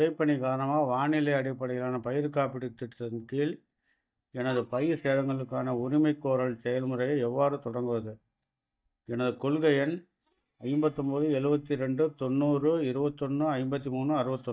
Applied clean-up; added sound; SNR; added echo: neural mask model DeepFilterNet 3.